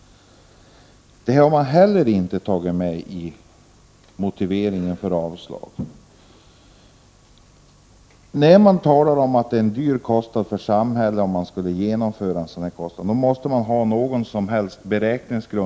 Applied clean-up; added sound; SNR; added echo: none; none; none; none.